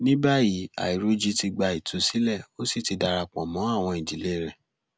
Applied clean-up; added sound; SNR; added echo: none; none; none; none.